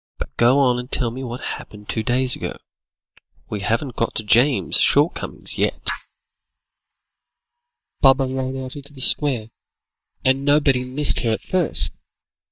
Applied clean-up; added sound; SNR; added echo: neural mask model DeepFilterNet 3.